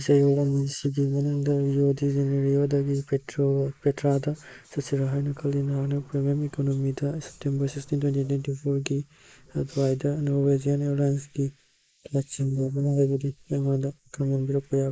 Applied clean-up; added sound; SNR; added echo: neural mask model Resemble Enhance denoiser.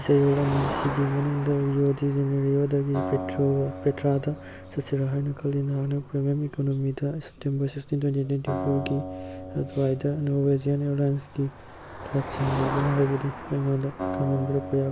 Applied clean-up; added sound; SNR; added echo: none; Acoustic guitar + Motor vehicle (road); 10 dB; none.